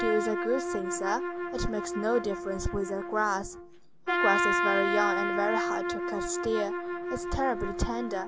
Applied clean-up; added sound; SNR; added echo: none; Trumpet; 0 dB; none.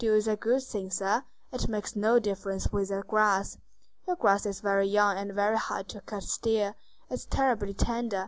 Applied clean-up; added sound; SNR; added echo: none; none; none; none.